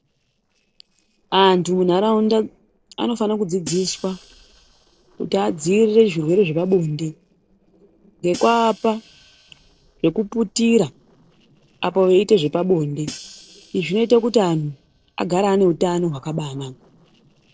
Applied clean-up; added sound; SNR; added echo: neural separator model SepFormer DNS4.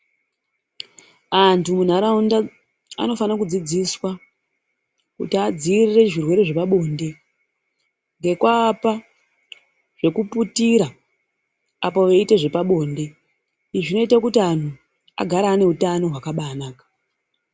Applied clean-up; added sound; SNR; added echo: none; none; none; none.